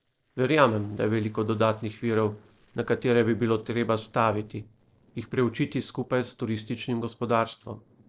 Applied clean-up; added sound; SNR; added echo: neural separator model SepFormer DNS4.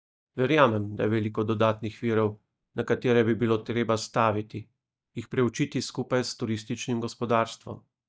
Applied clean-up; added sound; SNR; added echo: neural mask model DeepFilterNet 3.